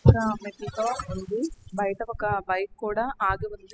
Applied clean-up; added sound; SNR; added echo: classical method spectral subtraction.